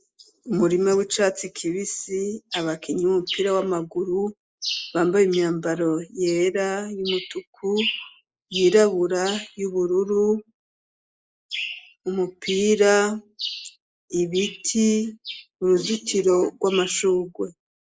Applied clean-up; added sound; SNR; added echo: neural mask model Resemble Enhance denoiser.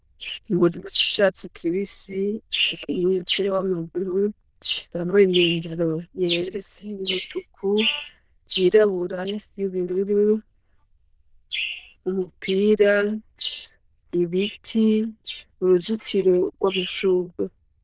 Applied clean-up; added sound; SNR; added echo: neural diffusion model UNIVERSE++.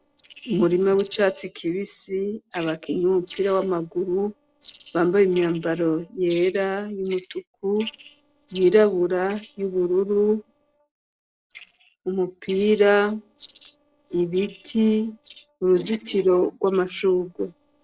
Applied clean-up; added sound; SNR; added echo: neural separator model SepFormer DNS4.